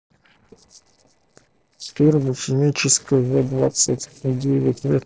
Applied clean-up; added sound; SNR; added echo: neural separator model SepFormer DNS4.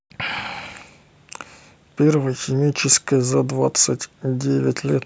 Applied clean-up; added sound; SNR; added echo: none; none; none; none.